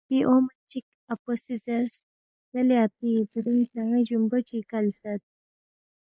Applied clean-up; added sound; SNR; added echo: neural mask model Resemble Enhance denoiser.